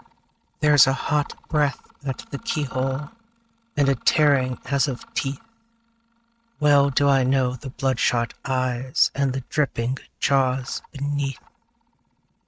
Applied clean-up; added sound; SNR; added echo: neural mask model RNNoise.